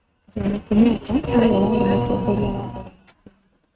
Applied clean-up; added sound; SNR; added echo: neural mask model RNNoise.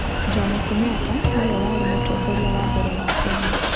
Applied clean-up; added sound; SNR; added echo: none; Printer + Engine starting / Car; -4 dB; none.